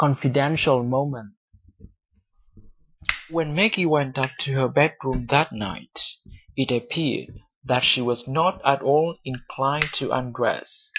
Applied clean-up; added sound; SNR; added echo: classical method Wiener filter.